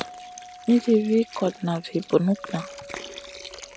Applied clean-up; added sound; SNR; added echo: none; Water + Doorbell; 16 dB; none.